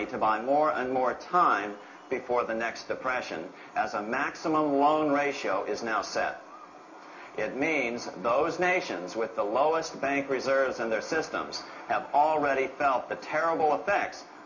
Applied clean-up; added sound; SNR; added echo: none; none; none; reverberation time 0.4 s.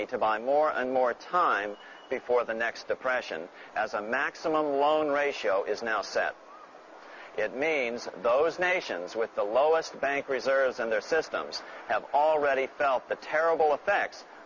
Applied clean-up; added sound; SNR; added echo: none; none; none; none.